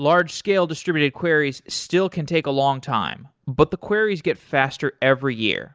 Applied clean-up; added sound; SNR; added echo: none; none; none; none.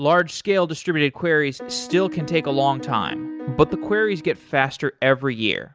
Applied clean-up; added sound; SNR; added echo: none; Piano; 11 dB; none.